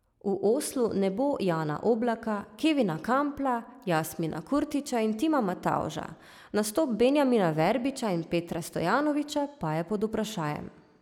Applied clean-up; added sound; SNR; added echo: none; none; none; none.